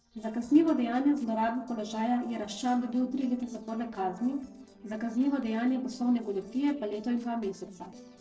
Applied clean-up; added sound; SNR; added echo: neural separator model SepFormer DNS4.